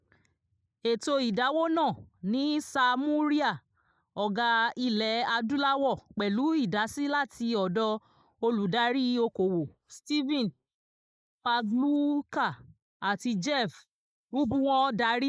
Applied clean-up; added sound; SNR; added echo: neural mask model Resemble Enhance denoiser.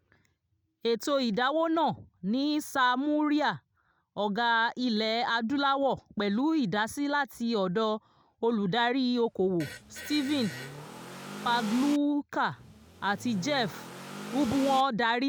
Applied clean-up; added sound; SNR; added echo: none; Fart + Accelerating, revving, vroom / Car; 12 dB; none.